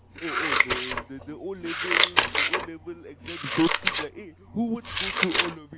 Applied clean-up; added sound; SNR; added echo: none; Scissors; -5 dB; none.